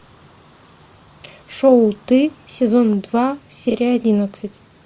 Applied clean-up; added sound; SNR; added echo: none; none; none; none.